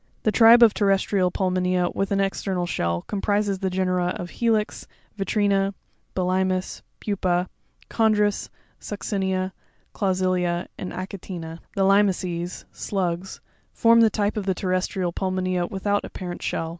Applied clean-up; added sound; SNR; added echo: none; none; none; none.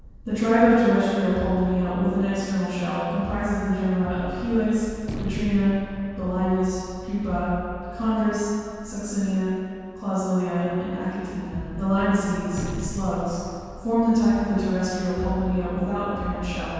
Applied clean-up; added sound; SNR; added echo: none; Gunshot, gunfire; 15 dB; reverberation time 2.1 s.